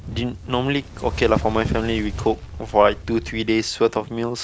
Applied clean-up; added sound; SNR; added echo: none; Fire; 11 dB; none.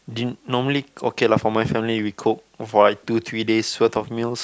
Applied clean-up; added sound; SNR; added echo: none; none; none; none.